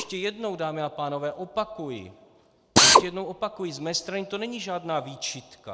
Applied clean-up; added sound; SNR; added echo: none; Drill; -4 dB; none.